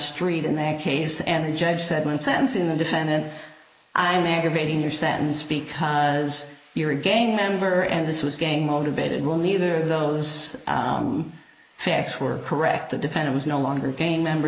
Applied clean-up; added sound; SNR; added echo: neural mask model Resemble Enhance denoiser.